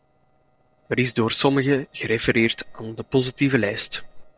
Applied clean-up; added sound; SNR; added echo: neural separator model SepFormer DNS4.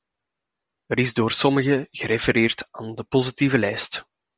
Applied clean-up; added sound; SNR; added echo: none; none; none; none.